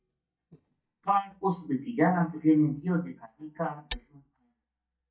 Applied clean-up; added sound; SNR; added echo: neural mask model DeepFilterNet 3.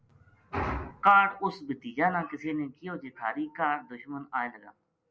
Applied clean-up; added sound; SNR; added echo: none; none; none; none.